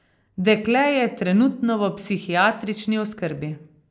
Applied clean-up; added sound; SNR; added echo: none; none; none; none.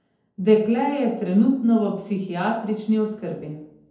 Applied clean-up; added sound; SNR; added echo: none; none; none; reverberation time 2.1 s.